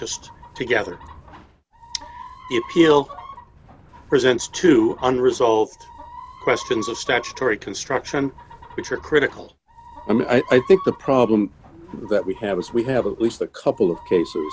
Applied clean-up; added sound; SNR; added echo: none; Chicken, rooster; 18 dB; none.